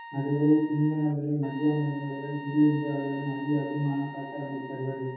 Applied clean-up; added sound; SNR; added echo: none; Trumpet; 15 dB; reverberation time 0.9 s.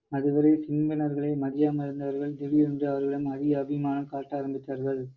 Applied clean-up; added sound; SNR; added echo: none; none; none; none.